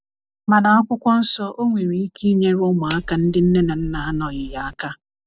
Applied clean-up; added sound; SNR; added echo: none; Cutlery, silverware; 14 dB; none.